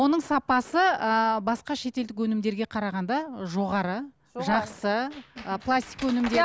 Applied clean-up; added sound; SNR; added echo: none; none; none; none.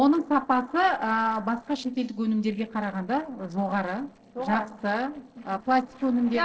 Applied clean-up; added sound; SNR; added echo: neural separator model SepFormer DNS4.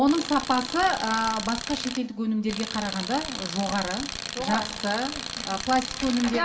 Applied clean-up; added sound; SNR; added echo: none; Tools; 8 dB; reverberation time 2.6 s.